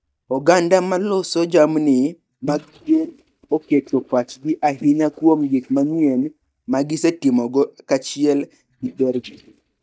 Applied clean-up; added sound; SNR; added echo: neural mask model DeepFilterNet 3.